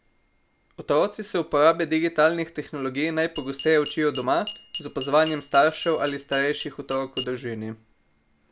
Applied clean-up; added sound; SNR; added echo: none; Glass; 14 dB; none.